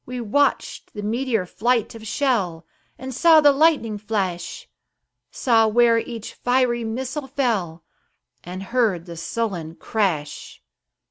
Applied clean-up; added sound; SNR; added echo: none; none; none; none.